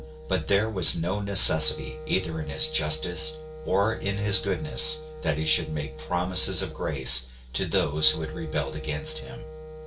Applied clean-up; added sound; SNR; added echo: none; Wind instrument, woodwind instrument; 16 dB; reverberation time 0.2 s.